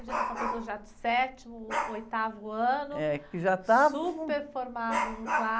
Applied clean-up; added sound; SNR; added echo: none; Dog; 7 dB; none.